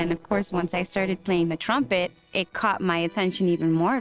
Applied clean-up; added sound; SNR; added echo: neural separator model SepFormer DNS4.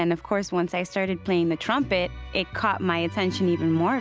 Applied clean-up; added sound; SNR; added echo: none; none; none; none.